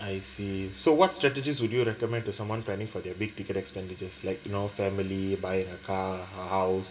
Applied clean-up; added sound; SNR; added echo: none; none; none; reverberation time 1.2 s.